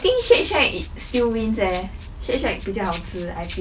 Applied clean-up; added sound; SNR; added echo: none; Rattle (instrument); 17 dB; none.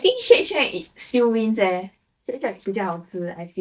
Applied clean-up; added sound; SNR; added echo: neural mask model DeepFilterNet 3.